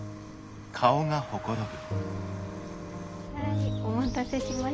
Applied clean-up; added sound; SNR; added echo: none; Car passing by; 20 dB; none.